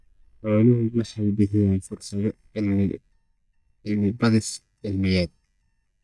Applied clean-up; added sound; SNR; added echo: neural mask model DeepFilterNet 3.